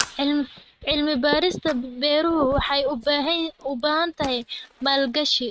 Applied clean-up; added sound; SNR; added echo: neural mask model RNNoise.